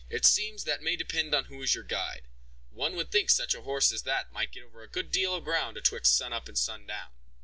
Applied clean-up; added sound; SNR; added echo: none; none; none; none.